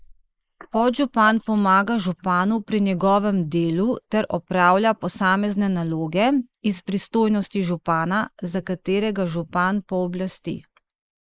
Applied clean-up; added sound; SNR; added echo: neural mask model Resemble Enhance denoiser.